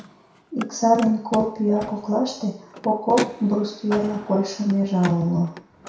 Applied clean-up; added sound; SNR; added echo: none; Car; 14 dB; reverberation time 0.6 s.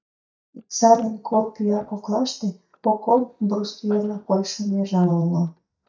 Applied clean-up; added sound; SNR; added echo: neural mask model DeepFilterNet 3.